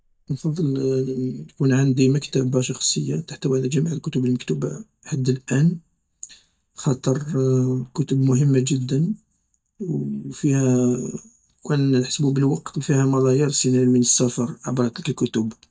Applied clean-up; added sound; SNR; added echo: neural mask model DeepFilterNet 3.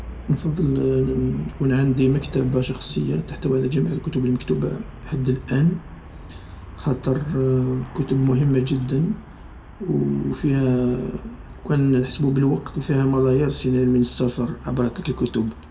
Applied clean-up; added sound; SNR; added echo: none; Traffic noise, roadway noise; 16 dB; reverberation time 0.6 s.